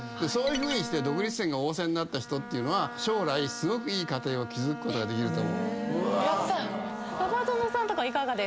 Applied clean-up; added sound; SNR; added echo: none; Bowed string instrument; 11 dB; none.